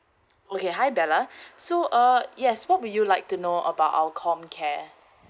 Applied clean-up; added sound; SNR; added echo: none; none; none; none.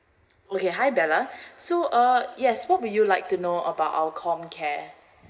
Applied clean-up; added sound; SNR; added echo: none; none; none; reverberation time 2.0 s.